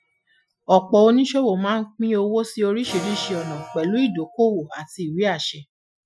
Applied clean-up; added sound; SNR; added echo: classical method Wiener filter.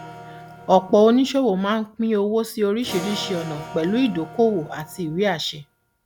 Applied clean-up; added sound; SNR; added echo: none; Electric guitar / Acoustic guitar; 17 dB; none.